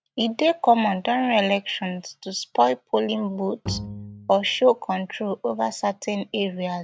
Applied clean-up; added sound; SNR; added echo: none; Bowed string instrument; 12 dB; none.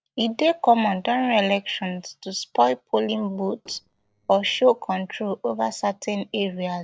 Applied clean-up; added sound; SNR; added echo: neural separator model SepFormer DNS4.